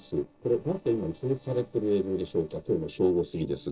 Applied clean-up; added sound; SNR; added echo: neural separator model SepFormer DNS4.